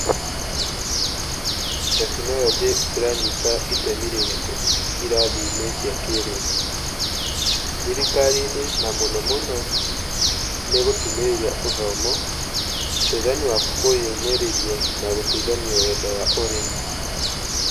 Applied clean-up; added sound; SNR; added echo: none; Bird; -3 dB; none.